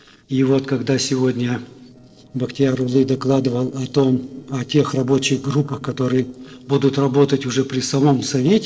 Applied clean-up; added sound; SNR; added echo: neural separator model SepFormer DNS4.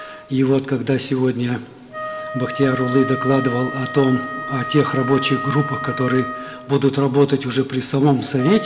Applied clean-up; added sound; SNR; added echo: none; Wind instrument, woodwind instrument; 11 dB; reverberation time 0.4 s.